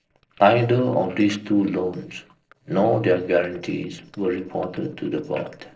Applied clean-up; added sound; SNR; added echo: neural separator model SepFormer DNS4.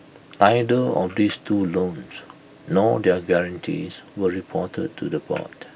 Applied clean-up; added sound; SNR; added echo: none; none; none; none.